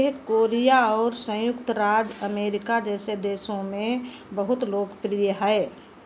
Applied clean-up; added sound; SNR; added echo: none; none; none; none.